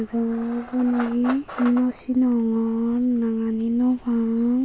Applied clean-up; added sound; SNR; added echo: none; none; none; none.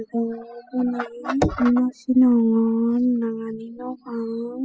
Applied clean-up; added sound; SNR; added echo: classical method spectral subtraction.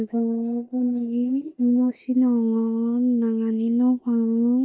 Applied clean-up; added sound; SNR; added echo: neural mask model DeepFilterNet 3.